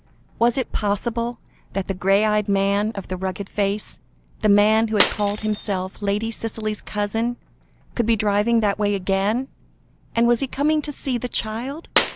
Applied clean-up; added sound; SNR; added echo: none; Shatter; 13 dB; none.